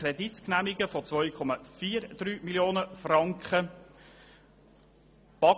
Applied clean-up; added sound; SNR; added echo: none; none; none; none.